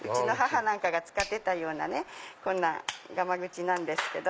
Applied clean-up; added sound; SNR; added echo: none; Finger snapping; 20 dB; none.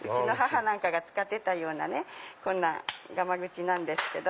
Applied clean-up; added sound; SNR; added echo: none; none; none; none.